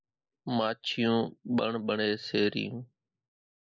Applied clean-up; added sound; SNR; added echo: neural mask model Resemble Enhance denoiser.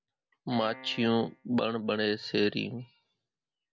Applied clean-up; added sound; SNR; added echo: none; Piano; 17 dB; none.